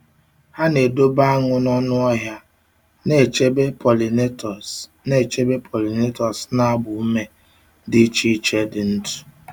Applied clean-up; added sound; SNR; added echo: none; none; none; none.